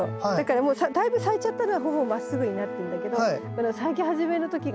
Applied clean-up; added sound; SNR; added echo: none; none; none; none.